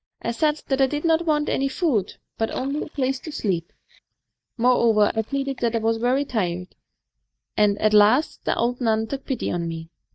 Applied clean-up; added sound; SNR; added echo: neural mask model DeepFilterNet 3.